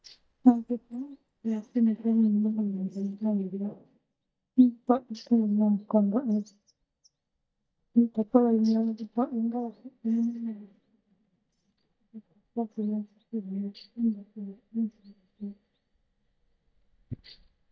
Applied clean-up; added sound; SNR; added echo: neural mask model DeepFilterNet 3.